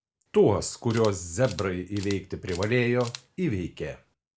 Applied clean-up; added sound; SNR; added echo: none; Camera; 20 dB; reverberation time 0.3 s.